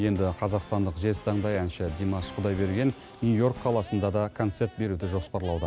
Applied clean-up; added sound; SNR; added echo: none; none; none; none.